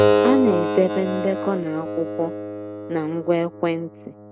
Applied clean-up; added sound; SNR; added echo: neural mask model RNNoise.